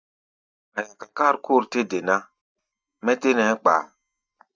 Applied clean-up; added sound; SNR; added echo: neural mask model DeepFilterNet 3.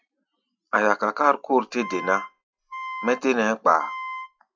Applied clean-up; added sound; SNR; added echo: classical method log-MMSE.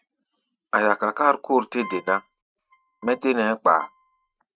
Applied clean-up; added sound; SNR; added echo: neural mask model RNNoise.